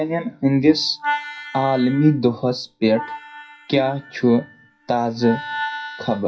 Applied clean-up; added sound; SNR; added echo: classical method WPE with log-MMSE.